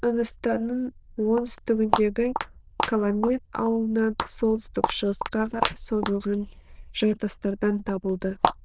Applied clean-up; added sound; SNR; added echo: neural diffusion model UNIVERSE++.